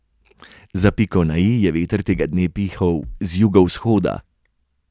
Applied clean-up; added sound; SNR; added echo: none; Bass drum; 17 dB; none.